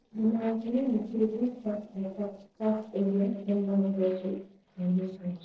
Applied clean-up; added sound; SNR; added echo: neural separator model SepFormer DNS4.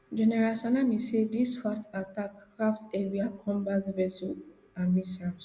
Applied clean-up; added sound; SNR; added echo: none; none; none; none.